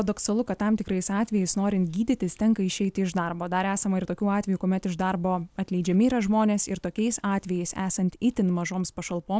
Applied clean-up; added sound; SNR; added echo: none; none; none; none.